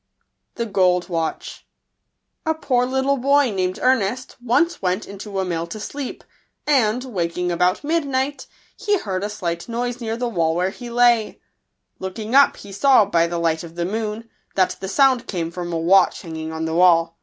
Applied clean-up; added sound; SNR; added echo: none; none; none; none.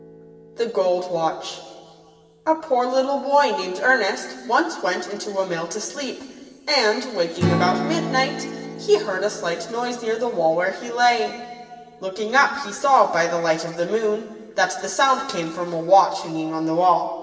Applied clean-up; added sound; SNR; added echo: none; Strum; 13 dB; reverberation time 2.3 s.